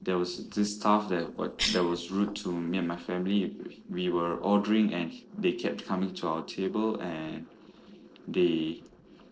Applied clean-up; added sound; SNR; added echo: neural separator model SepFormer DNS4.